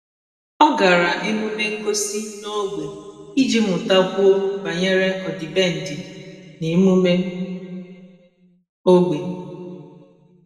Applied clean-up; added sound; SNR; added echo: none; none; none; reverberation time 2.1 s.